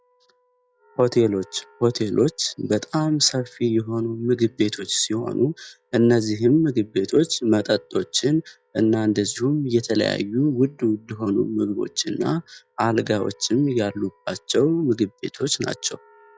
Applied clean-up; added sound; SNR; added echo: classical method log-MMSE.